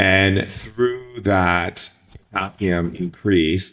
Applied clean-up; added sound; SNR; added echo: neural mask model DeepFilterNet 3.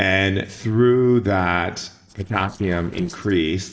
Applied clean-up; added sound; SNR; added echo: neural separator model SepFormer DNS4.